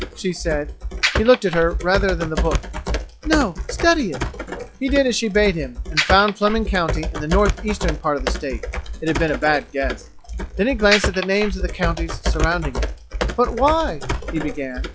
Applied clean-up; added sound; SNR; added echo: classical method log-MMSE.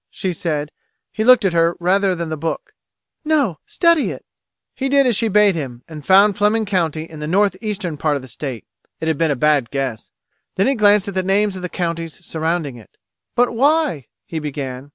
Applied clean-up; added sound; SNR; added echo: none; none; none; none.